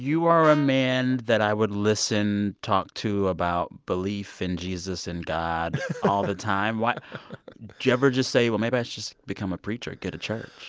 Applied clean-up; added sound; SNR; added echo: none; Brass instrument; 14 dB; none.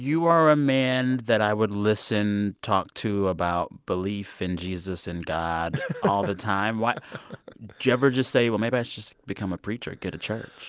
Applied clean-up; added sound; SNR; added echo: none; none; none; none.